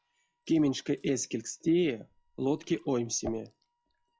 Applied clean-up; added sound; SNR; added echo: classical method log-MMSE.